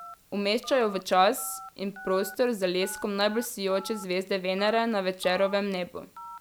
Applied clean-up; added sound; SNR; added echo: none; Telephone; 18 dB; none.